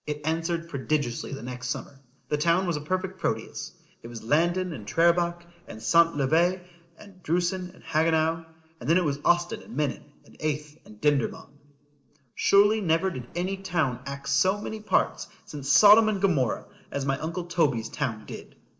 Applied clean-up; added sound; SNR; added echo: neural separator model SepFormer DNS4.